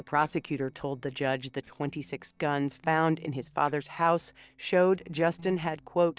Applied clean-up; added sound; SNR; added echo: neural separator model SepFormer DNS4.